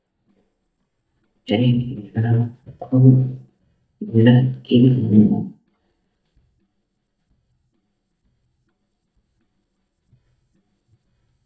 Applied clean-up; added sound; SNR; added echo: neural mask model DeepFilterNet 3.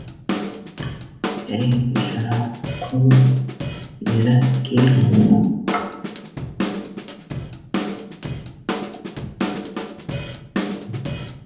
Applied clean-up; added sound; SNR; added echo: none; Drum / Drum kit; 6 dB; reverberation time 0.8 s.